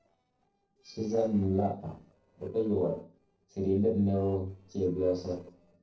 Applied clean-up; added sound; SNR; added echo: neural separator model SepFormer DNS4.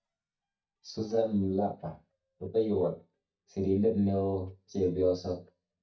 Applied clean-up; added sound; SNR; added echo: neural mask model DeepFilterNet 3.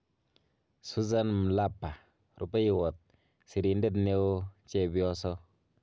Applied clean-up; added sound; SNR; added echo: none; none; none; none.